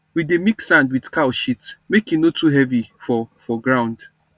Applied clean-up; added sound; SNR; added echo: none; none; none; none.